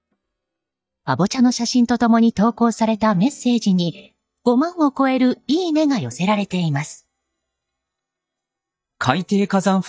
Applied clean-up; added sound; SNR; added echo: neural mask model DeepFilterNet 3.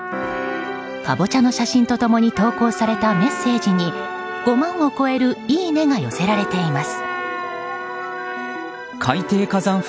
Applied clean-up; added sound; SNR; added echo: none; Trumpet; 10 dB; none.